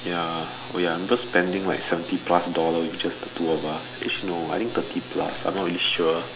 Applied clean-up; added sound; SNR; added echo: none; none; none; none.